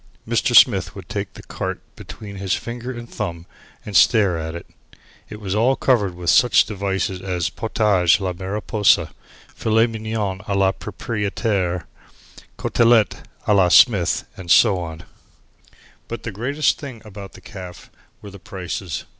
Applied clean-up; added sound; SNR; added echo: none; none; none; none.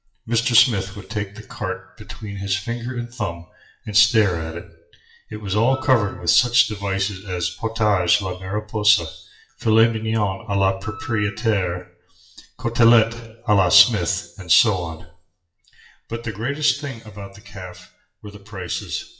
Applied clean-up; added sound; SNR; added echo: classical method WPE with log-MMSE.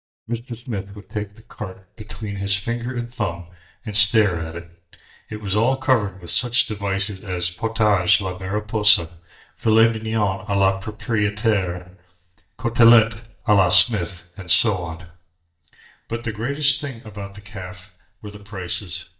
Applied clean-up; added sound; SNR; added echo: neural mask model DeepFilterNet 3.